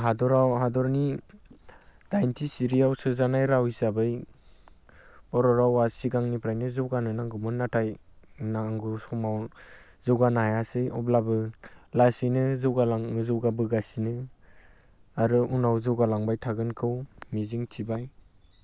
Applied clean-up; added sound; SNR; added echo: none; none; none; none.